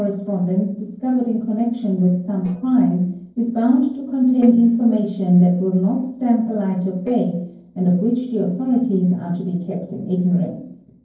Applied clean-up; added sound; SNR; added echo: neural separator model SepFormer DNS4.